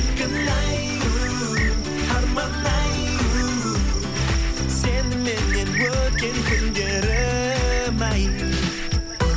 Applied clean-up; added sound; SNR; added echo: none; Cricket; 11 dB; none.